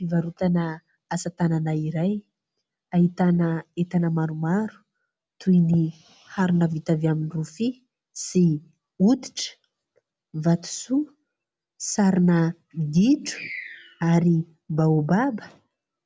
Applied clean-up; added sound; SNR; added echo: none; none; none; none.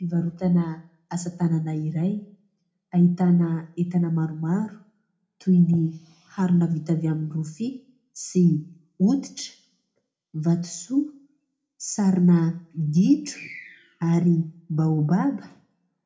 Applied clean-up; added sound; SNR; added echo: none; none; none; reverberation time 0.3 s.